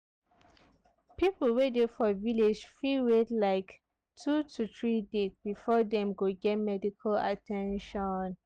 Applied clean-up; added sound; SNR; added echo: none; none; none; none.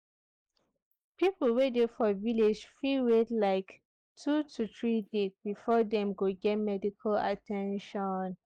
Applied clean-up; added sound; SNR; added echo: neural mask model Resemble Enhance denoiser.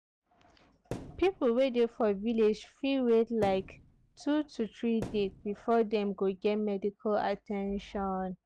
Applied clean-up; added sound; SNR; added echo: none; Thump, thud; 16 dB; none.